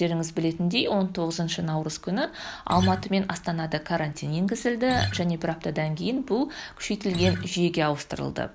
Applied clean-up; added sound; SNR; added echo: none; Acoustic guitar; 2 dB; none.